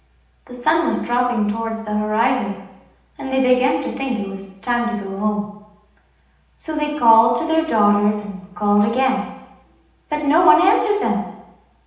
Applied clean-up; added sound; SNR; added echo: none; none; none; reverberation time 0.9 s.